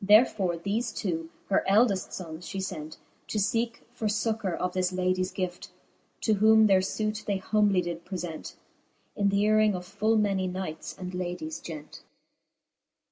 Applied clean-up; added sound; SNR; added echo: none; none; none; none.